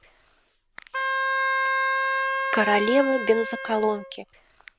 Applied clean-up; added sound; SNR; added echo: none; Wind instrument, woodwind instrument; 1 dB; none.